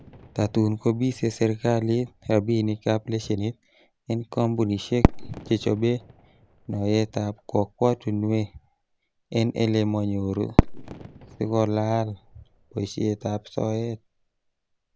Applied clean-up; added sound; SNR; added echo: none; Fireworks; 7 dB; none.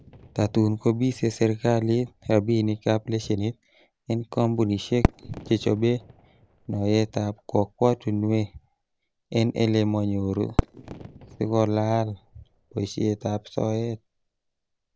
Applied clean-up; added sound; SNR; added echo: neural separator model SepFormer DNS4.